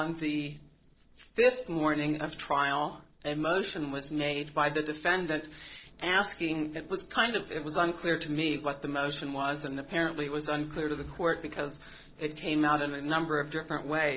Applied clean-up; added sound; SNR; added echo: neural separator model SepFormer DNS4.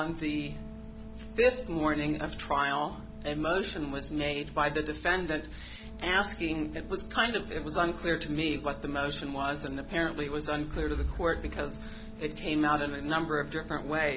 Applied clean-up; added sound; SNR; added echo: none; Wind instrument, woodwind instrument; 18 dB; none.